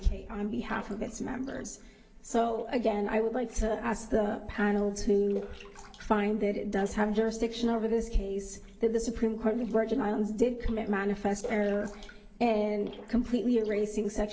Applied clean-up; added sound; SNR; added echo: neural separator model SepFormer DNS4.